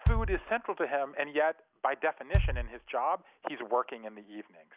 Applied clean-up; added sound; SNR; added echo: none; Bass drum; 1 dB; none.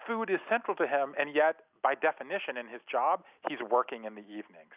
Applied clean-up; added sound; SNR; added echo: none; none; none; none.